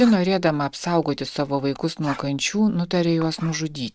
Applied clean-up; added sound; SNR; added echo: neural mask model RNNoise.